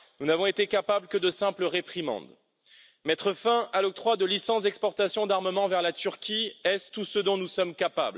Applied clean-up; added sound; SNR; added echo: none; none; none; none.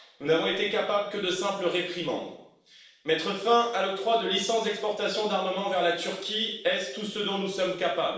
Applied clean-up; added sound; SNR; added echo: none; none; none; reverberation time 0.7 s.